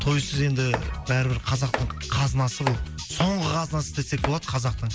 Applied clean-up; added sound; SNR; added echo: none; Domestic sounds, home sounds; 11 dB; none.